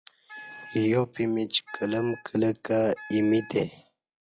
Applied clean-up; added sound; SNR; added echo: classical method log-MMSE.